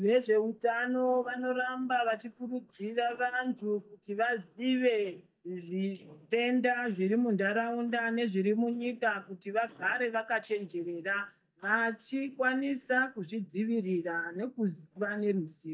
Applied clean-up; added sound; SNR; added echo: neural mask model DeepFilterNet 3.